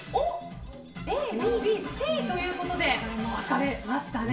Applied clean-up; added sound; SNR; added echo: none; none; none; reverberation time 0.4 s.